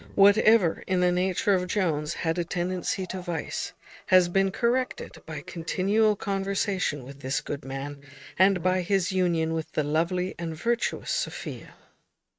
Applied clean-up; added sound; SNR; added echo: neural mask model RNNoise.